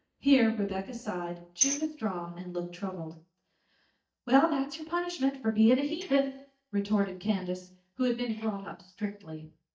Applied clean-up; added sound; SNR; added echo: neural mask model DeepFilterNet 3.